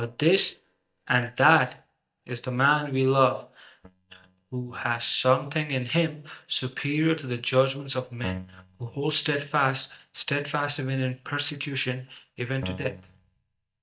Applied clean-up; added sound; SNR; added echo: neural mask model DeepFilterNet 3.